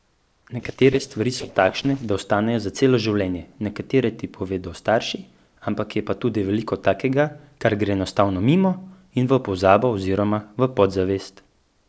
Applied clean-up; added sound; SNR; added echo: neural separator model SepFormer DNS4.